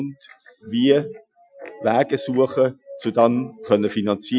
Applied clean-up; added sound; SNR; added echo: classical method Wiener filter.